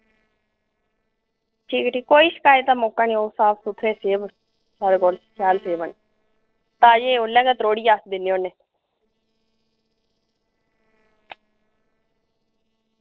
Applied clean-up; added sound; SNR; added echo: neural separator model SepFormer DNS4.